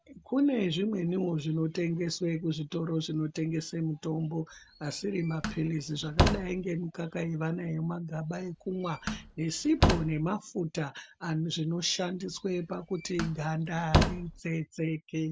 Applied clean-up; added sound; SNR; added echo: none; Slam; 0 dB; none.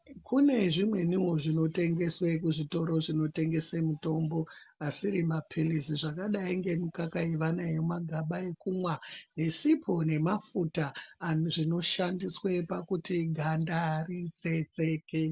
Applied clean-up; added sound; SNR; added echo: none; none; none; none.